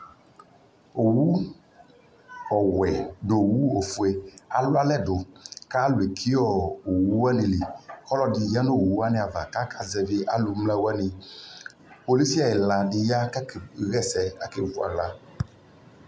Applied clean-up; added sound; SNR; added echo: none; none; none; none.